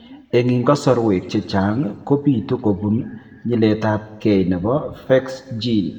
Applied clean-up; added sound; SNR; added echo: none; none; none; reverberation time 1.0 s.